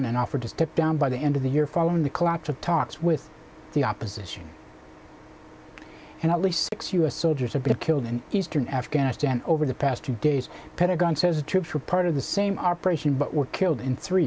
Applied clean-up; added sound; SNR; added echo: none; none; none; none.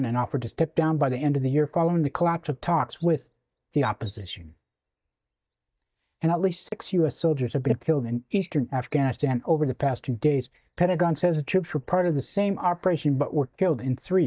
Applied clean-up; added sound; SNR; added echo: neural mask model DeepFilterNet 3.